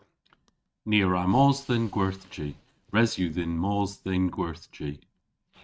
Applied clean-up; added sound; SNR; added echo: neural mask model RNNoise.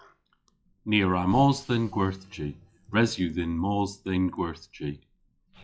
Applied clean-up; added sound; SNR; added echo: classical method log-MMSE.